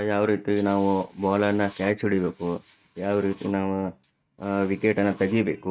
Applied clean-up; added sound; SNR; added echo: neural mask model RNNoise.